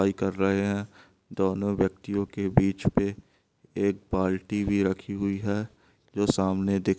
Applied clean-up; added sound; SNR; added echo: none; none; none; none.